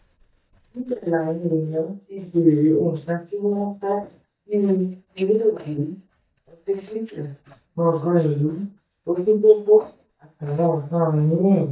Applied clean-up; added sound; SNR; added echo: neural mask model DeepFilterNet 3.